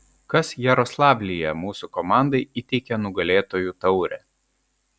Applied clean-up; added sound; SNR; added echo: none; none; none; none.